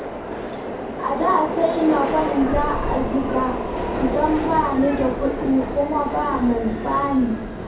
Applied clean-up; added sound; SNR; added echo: none; Subway, metro, underground; 4 dB; reverberation time 0.6 s.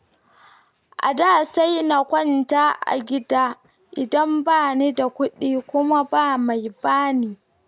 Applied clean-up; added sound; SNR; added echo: none; none; none; none.